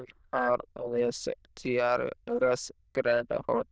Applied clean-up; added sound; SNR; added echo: neural diffusion model UNIVERSE++.